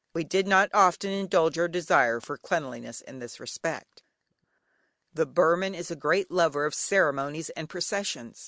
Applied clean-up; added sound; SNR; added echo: none; none; none; none.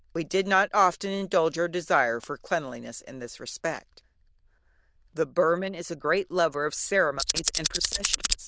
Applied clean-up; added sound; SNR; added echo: neural diffusion model UNIVERSE++.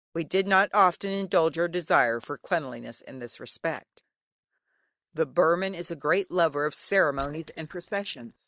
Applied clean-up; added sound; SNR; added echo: neural mask model DeepFilterNet 3.